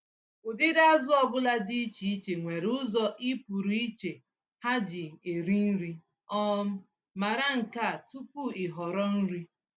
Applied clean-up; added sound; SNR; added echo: none; none; none; none.